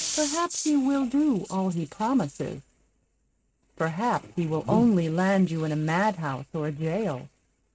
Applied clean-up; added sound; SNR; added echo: neural mask model RNNoise.